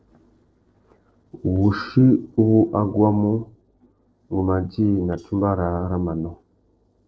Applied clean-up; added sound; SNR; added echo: neural separator model SepFormer DNS4.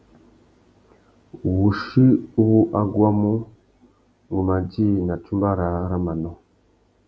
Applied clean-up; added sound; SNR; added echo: none; none; none; none.